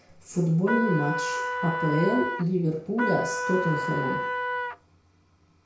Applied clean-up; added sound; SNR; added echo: none; Trumpet; 2 dB; reverberation time 0.6 s.